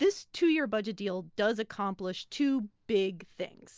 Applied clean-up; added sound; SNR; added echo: none; none; none; none.